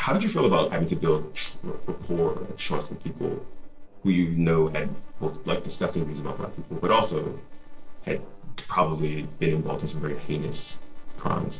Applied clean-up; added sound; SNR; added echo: neural separator model SepFormer DNS4.